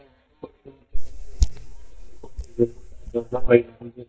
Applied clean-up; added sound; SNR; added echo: neural mask model DeepFilterNet 3.